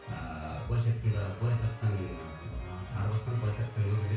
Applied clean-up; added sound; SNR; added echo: none; Organ; 19 dB; reverberation time 0.6 s.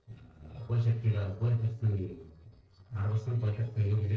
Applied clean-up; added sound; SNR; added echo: neural separator model SepFormer DNS4.